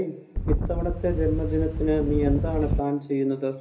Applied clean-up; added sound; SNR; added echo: none; Wind; 0 dB; reverberation time 0.3 s.